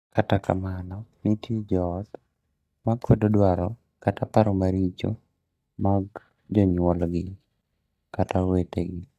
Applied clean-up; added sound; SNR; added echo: neural mask model DeepFilterNet 3.